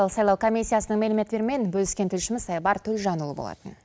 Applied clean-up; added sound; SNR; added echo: none; none; none; none.